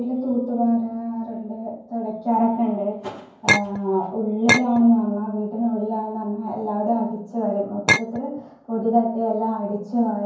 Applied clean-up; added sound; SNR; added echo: none; Chink, clink; 0 dB; reverberation time 0.9 s.